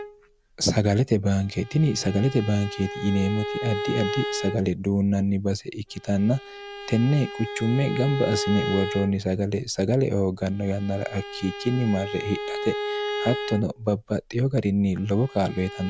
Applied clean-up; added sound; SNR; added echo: none; Bowed string instrument; 9 dB; none.